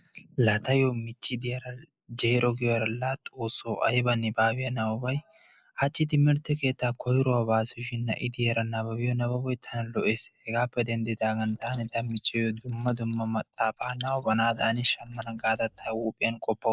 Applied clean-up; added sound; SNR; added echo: neural mask model Resemble Enhance denoiser.